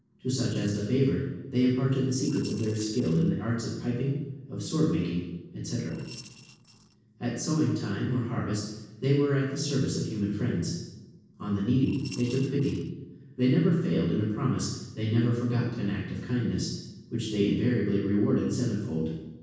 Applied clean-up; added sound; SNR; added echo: neural separator model SepFormer DNS4.